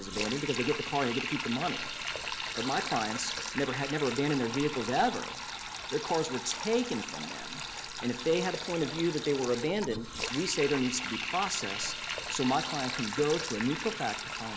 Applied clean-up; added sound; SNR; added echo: none; Sink (filling or washing); 5 dB; none.